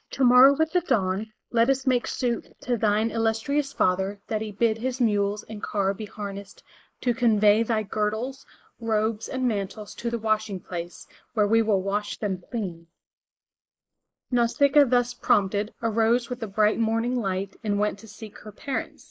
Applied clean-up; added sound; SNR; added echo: neural mask model Resemble Enhance denoiser.